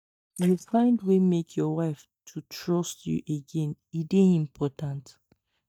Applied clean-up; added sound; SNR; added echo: neural mask model DeepFilterNet 3.